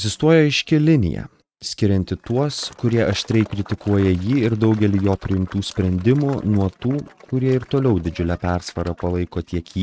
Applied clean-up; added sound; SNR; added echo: neural mask model RNNoise.